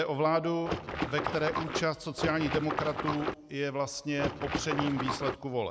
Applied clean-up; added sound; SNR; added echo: none; Water / Splash, splatter; 2 dB; none.